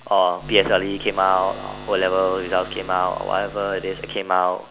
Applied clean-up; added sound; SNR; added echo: none; Buzz; 16 dB; none.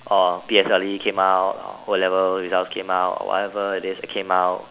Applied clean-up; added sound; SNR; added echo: none; none; none; none.